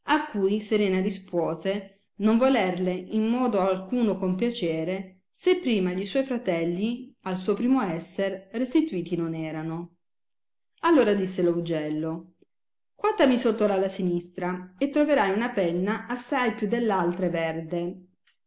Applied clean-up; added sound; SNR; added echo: none; none; none; none.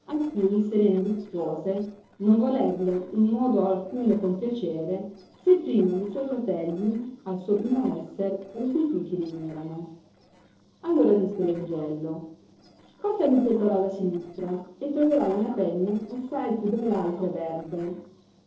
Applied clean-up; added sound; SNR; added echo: neural separator model SepFormer DNS4.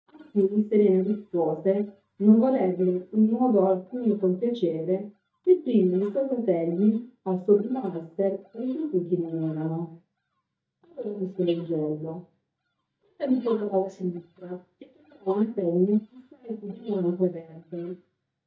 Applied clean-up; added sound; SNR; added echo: neural mask model DeepFilterNet 3.